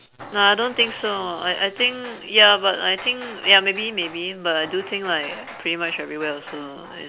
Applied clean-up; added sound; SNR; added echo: none; Hammer; 18 dB; none.